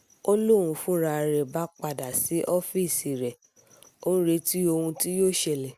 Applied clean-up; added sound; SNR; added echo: none; none; none; none.